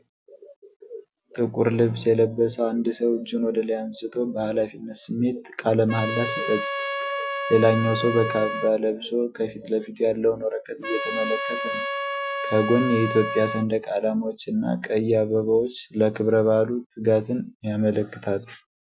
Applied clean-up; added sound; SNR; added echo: none; Trumpet; 5 dB; none.